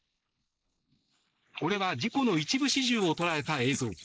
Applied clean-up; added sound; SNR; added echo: neural mask model Resemble Enhance denoiser.